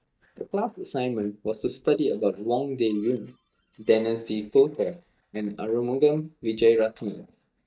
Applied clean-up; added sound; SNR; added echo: neural mask model DeepFilterNet 3.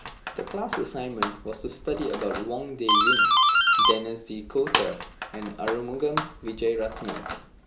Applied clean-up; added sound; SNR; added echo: none; Doorbell; -4 dB; none.